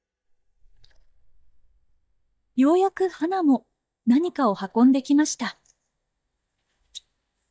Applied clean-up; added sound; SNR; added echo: neural mask model DeepFilterNet 3.